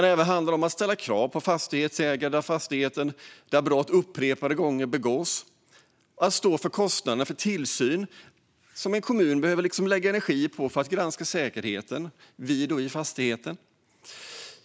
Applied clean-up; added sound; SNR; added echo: none; none; none; none.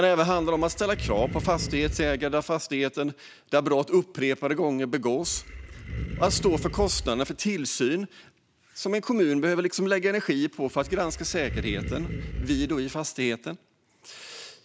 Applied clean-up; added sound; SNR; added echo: none; Animal; 8 dB; none.